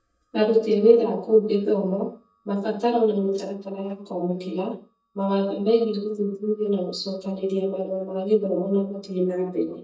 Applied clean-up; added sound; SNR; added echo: neural mask model DeepFilterNet 3.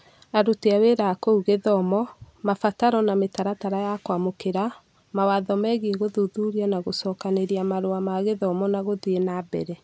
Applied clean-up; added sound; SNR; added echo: none; none; none; none.